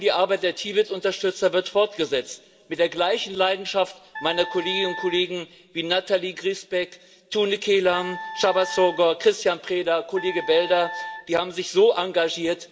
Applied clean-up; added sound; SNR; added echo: none; Wind instrument, woodwind instrument; 12 dB; reverberation time 1.0 s.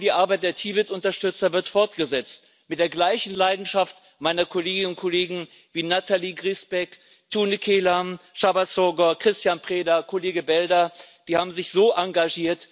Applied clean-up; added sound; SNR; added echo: none; none; none; none.